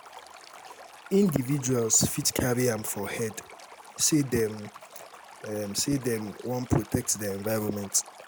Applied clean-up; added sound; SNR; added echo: none; Whoosh, swoosh, swish + Stream; 18 dB; none.